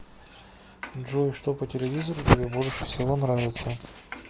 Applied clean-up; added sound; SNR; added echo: none; Frying (food); 20 dB; none.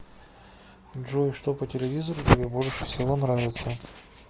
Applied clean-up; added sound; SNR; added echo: none; none; none; none.